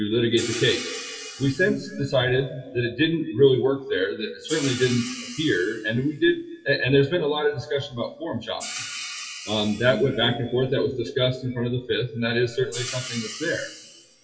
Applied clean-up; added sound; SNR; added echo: classical method WPE with log-MMSE.